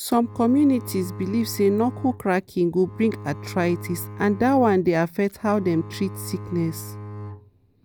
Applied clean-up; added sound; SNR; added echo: none; Bowed string instrument; 14 dB; none.